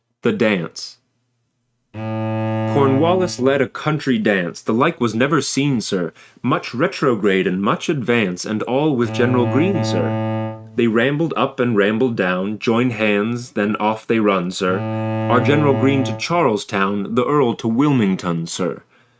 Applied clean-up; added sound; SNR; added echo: neural mask model RNNoise.